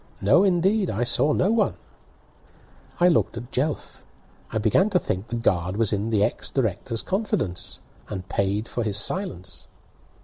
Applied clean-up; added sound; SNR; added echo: none; none; none; none.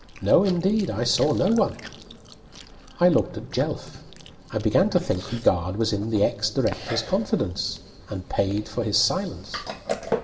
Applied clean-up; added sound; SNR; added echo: none; Chewing, mastication; 14 dB; reverberation time 1.5 s.